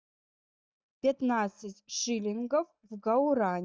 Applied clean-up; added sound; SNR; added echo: neural mask model DeepFilterNet 3.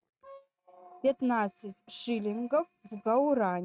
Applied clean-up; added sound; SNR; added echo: neural mask model RNNoise.